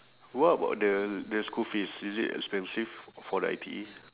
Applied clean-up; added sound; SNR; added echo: none; none; none; none.